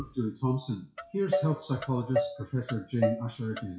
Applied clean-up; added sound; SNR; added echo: classical method WPE with log-MMSE.